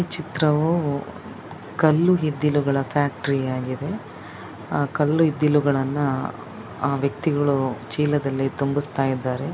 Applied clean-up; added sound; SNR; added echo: none; none; none; none.